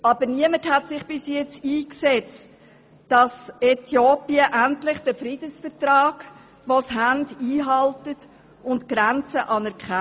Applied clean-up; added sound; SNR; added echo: none; none; none; none.